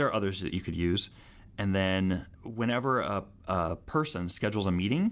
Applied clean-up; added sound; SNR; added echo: none; none; none; none.